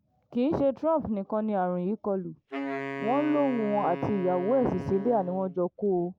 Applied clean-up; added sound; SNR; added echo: none; Wind instrument, woodwind instrument; 9 dB; none.